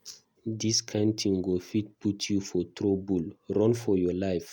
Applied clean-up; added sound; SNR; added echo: none; none; none; none.